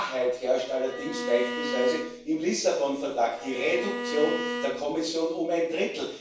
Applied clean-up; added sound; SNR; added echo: none; Bowed string instrument; 7 dB; reverberation time 0.7 s.